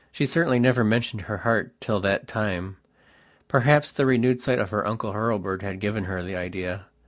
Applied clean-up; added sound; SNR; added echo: none; none; none; none.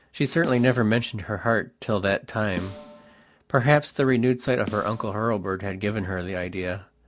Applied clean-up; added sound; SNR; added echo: none; Snare drum; 18 dB; none.